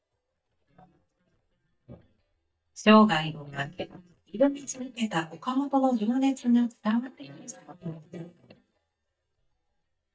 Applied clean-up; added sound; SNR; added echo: neural mask model DeepFilterNet 3.